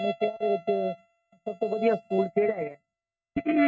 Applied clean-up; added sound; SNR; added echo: neural mask model RNNoise.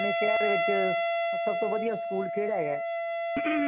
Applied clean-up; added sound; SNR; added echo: none; Wind instrument, woodwind instrument; -3 dB; none.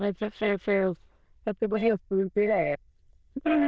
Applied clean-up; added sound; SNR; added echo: neural diffusion model UNIVERSE++.